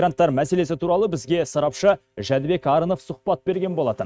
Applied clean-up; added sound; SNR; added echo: neural mask model RNNoise.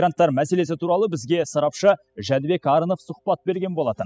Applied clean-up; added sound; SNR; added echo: classical method spectral subtraction.